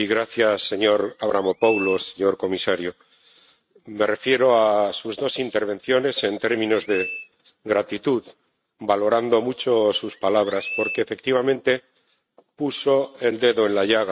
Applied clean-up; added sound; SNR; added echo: neural mask model RNNoise.